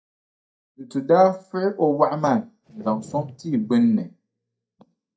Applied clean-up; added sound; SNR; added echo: neural mask model DeepFilterNet 3.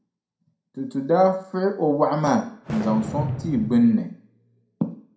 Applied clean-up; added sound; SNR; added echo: none; Fireworks; 7 dB; reverberation time 0.4 s.